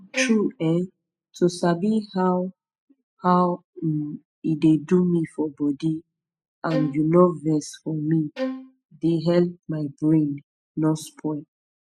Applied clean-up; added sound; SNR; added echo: classical method spectral subtraction.